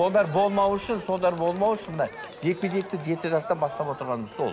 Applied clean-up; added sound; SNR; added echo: none; Crowd; 15 dB; none.